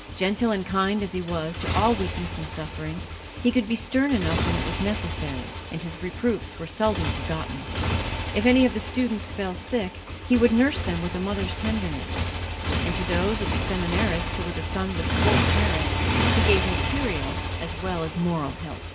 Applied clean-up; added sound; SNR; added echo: none; Motorcycle; 1 dB; reverberation time 1.4 s.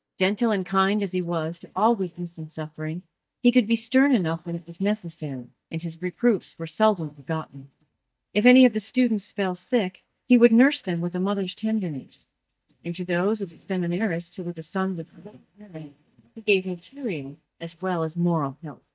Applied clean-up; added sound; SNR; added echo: neural mask model DeepFilterNet 3.